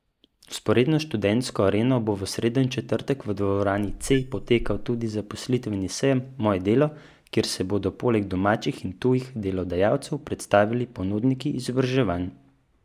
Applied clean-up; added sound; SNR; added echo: neural mask model DeepFilterNet 3.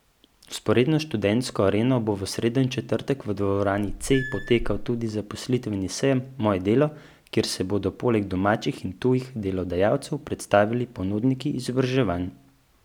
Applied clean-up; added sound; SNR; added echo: none; Squeak / Screech; 8 dB; none.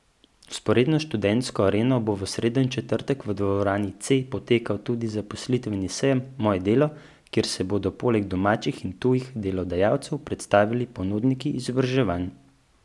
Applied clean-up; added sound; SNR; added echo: none; none; none; none.